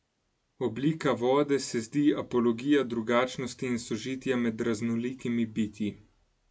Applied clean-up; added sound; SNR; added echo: none; none; none; none.